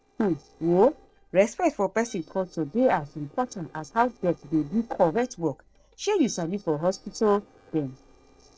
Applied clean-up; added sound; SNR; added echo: neural separator model SepFormer DNS4.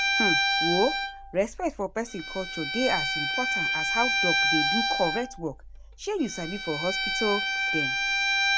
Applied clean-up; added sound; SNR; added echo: none; Bowed string instrument; -3 dB; none.